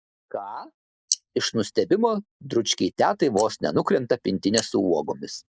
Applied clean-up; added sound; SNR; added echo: neural mask model Resemble Enhance denoiser.